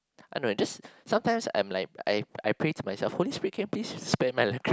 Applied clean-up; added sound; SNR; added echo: none; none; none; none.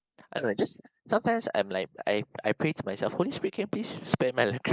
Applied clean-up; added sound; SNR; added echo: neural mask model Resemble Enhance denoiser.